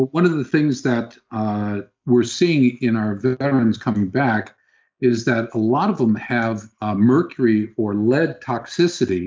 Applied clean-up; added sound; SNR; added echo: neural mask model Resemble Enhance denoiser.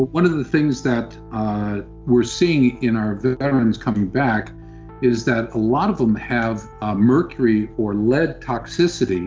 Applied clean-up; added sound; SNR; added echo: none; Piano; 20 dB; none.